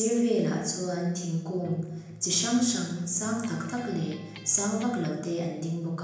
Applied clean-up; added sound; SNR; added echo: none; Electric guitar; 19 dB; reverberation time 1.0 s.